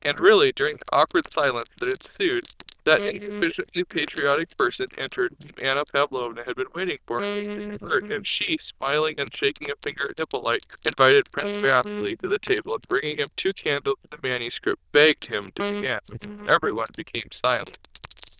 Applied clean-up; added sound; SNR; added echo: neural diffusion model UNIVERSE++.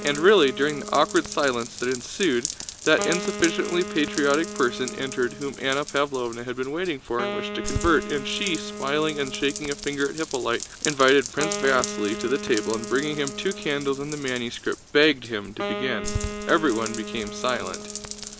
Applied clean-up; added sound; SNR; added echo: none; Rain + Wind instrument, woodwind instrument; 8 dB; none.